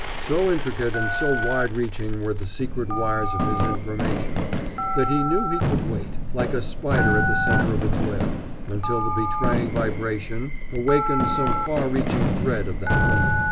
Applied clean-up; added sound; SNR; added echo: none; Fireworks + Telephone; -3 dB; none.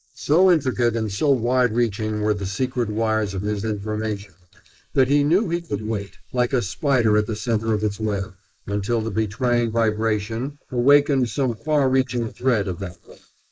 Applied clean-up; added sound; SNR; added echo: neural mask model Resemble Enhance denoiser.